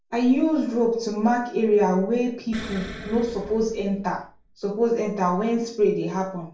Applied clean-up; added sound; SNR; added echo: none; Explosion; 16 dB; reverberation time 0.3 s.